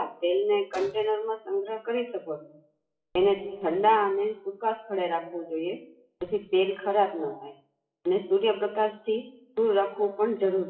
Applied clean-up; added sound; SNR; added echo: classical method WPE with log-MMSE.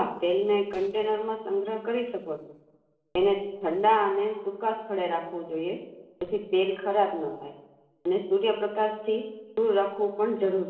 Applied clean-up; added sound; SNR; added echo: neural separator model SepFormer DNS4.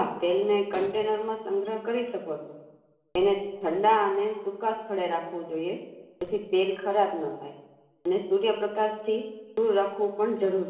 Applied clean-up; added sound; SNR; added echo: none; Gunshot, gunfire; 18 dB; reverberation time 1.1 s.